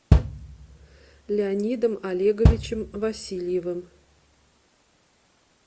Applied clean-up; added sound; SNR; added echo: none; Bass drum; -3 dB; none.